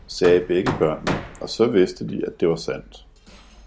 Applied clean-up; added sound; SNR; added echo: none; Hammer; 11 dB; none.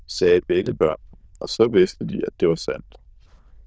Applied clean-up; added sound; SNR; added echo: neural diffusion model UNIVERSE++.